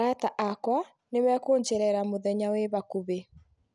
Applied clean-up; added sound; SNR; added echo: none; none; none; none.